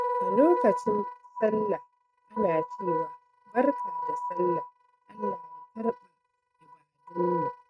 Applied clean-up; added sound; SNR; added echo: neural mask model RNNoise.